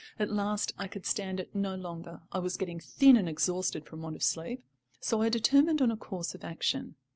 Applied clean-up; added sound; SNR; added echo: none; none; none; none.